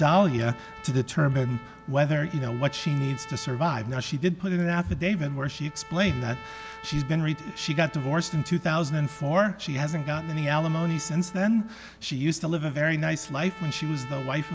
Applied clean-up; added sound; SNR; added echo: none; Trumpet; 19 dB; none.